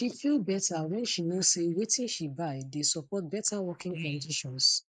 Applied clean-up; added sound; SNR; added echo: neural mask model Resemble Enhance denoiser.